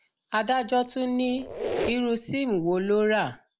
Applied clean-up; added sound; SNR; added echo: none; Squeak; 10 dB; none.